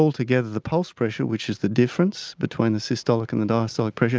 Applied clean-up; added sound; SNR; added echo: none; none; none; none.